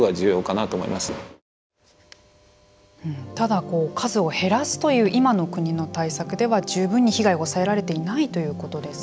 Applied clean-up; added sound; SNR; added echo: none; none; none; none.